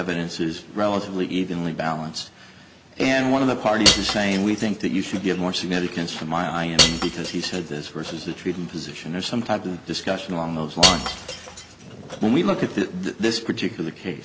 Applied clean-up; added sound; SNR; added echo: none; Shatter / Crushing; 2 dB; none.